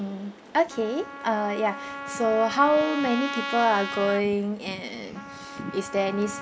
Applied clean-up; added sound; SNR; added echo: none; Trumpet; 10 dB; none.